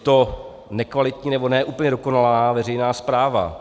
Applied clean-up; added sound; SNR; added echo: none; none; none; none.